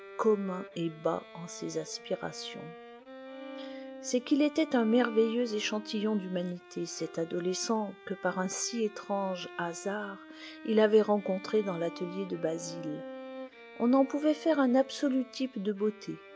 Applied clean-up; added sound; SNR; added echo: none; Bowed string instrument; 16 dB; none.